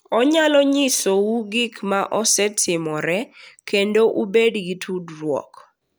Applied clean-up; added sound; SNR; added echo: none; none; none; none.